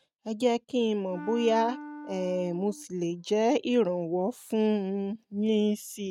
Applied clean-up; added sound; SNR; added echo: neural mask model RNNoise.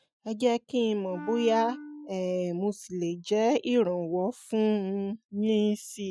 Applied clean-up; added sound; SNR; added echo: classical method Wiener filter.